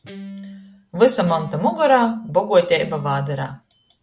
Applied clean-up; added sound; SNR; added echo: none; Guitar; 17 dB; none.